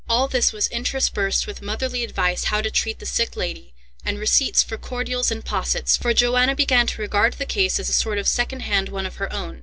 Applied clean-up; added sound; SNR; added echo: none; none; none; none.